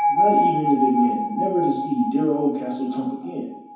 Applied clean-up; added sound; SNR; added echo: none; Bell; 1 dB; reverberation time 0.9 s.